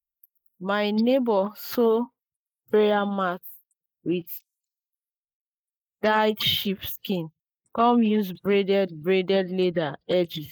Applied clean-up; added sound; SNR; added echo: neural mask model Resemble Enhance denoiser.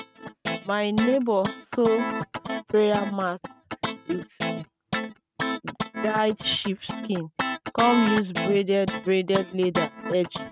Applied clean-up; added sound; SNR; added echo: neural mask model RNNoise.